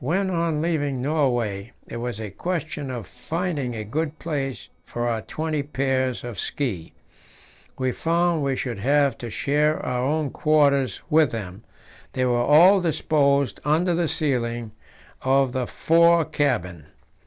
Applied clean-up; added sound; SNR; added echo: neural separator model SepFormer DNS4.